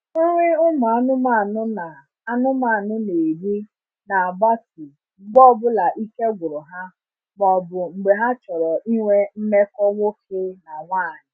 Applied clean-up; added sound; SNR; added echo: none; none; none; none.